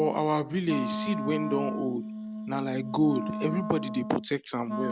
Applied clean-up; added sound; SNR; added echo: none; Wind instrument, woodwind instrument; 6 dB; none.